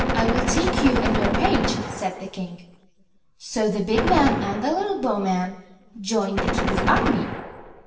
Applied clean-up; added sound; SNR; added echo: none; Gunshot, gunfire; 1 dB; reverberation time 0.9 s.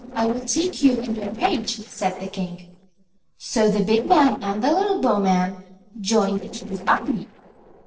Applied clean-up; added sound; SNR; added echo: neural separator model SepFormer DNS4.